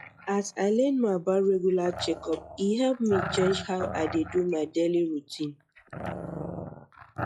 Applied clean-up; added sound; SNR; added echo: classical method log-MMSE.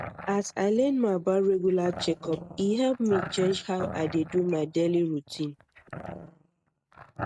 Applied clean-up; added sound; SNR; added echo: neural mask model RNNoise.